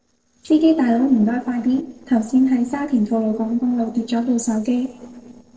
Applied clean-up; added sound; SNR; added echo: neural separator model SepFormer DNS4.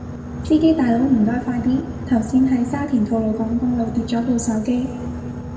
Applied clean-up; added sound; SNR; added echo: none; Boat, Water vehicle; 10 dB; reverberation time 1.4 s.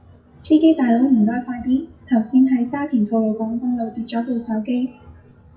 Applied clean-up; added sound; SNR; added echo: classical method WPE with log-MMSE.